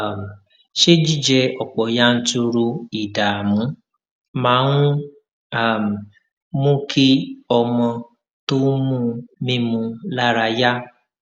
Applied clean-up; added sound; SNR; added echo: none; none; none; none.